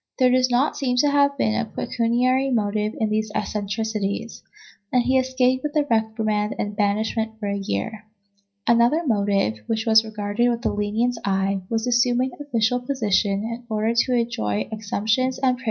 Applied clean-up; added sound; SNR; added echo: none; none; none; reverberation time 0.4 s.